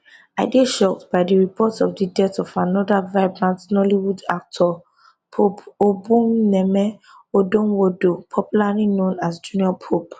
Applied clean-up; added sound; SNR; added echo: none; none; none; none.